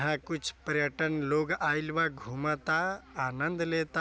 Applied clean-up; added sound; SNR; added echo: none; none; none; none.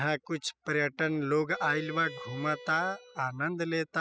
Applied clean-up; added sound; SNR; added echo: classical method spectral subtraction.